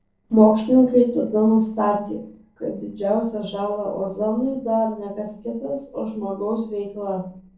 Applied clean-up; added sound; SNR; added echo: neural separator model SepFormer DNS4.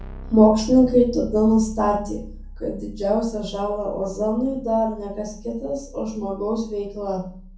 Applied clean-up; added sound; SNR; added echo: none; Keyboard (musical); 15 dB; reverberation time 0.5 s.